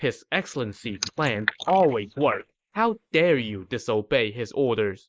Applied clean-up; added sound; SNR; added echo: neural mask model Resemble Enhance denoiser.